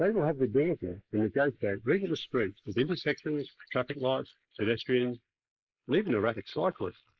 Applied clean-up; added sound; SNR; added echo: neural mask model Resemble Enhance denoiser.